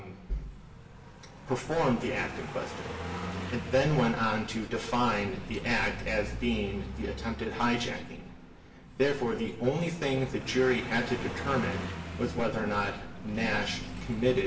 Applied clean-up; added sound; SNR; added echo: none; Car passing by; 10 dB; reverberation time 0.8 s.